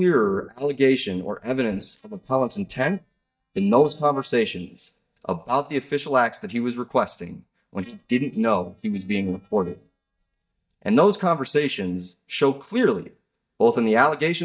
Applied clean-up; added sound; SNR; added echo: neural mask model DeepFilterNet 3.